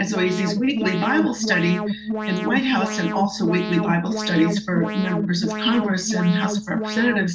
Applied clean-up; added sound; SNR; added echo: none; Alarm; 4 dB; reverberation time 0.2 s.